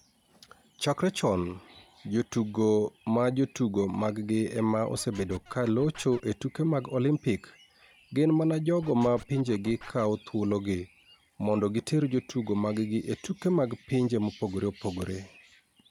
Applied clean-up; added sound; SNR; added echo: none; Scratching (performance technique); 20 dB; none.